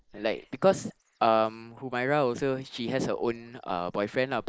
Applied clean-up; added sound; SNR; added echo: neural mask model Resemble Enhance denoiser.